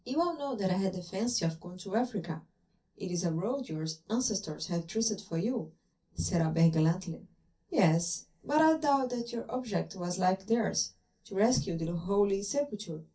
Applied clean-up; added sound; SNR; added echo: none; none; none; reverberation time 0.3 s.